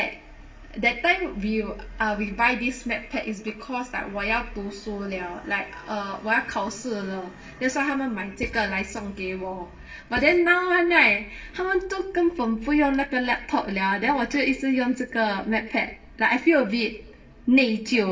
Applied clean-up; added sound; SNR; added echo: none; Writing; 15 dB; reverberation time 0.5 s.